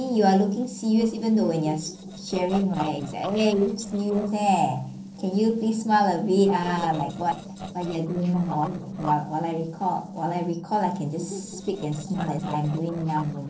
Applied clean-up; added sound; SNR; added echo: neural separator model SepFormer DNS4.